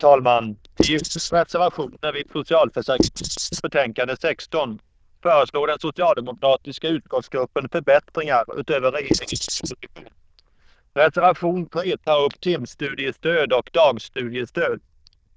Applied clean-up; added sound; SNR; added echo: neural diffusion model UNIVERSE++.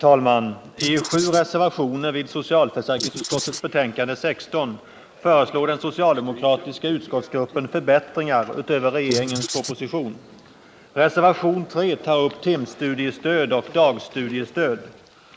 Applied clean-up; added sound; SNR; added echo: neural mask model Resemble Enhance denoiser.